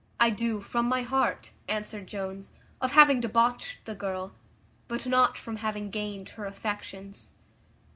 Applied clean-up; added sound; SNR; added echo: none; none; none; none.